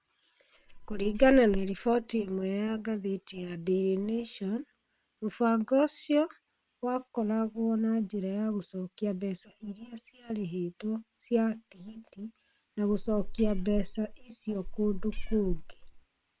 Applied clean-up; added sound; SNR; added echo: neural separator model SepFormer WHAM!.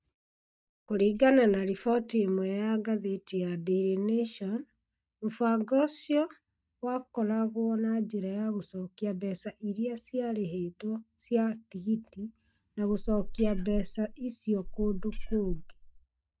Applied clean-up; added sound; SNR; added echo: neural mask model DeepFilterNet 3.